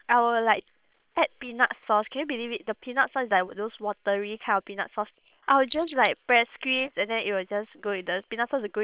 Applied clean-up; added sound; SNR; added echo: neural separator model SepFormer WHAM!.